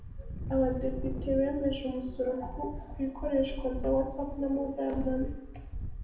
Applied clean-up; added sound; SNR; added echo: none; Wind; 6 dB; reverberation time 0.7 s.